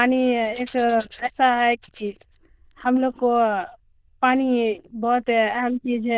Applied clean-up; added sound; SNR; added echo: neural diffusion model UNIVERSE++.